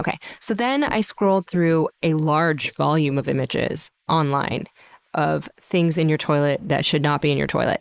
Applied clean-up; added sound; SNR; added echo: neural mask model Resemble Enhance denoiser.